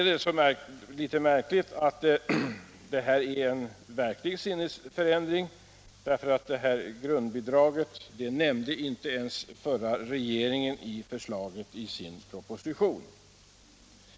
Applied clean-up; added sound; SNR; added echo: none; none; none; none.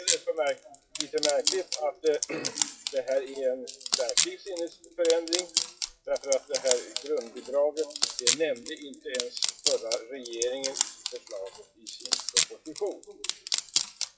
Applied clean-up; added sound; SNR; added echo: classical method WPE with log-MMSE.